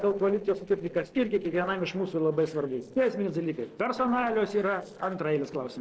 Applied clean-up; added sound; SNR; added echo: neural separator model SepFormer DNS4.